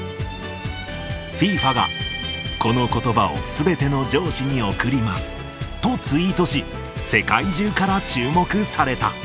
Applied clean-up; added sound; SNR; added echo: none; none; none; none.